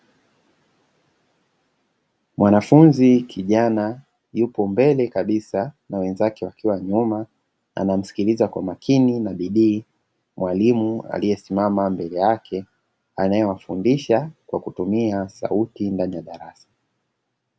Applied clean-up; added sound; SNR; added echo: none; none; none; none.